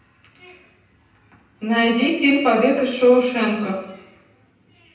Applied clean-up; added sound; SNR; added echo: none; none; none; reverberation time 0.9 s.